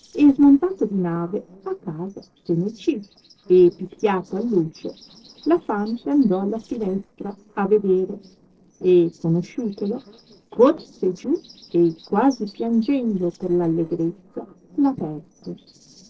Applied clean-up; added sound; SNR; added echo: neural separator model SepFormer DNS4.